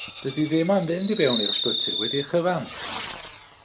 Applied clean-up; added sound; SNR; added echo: none; Fireworks; -3 dB; none.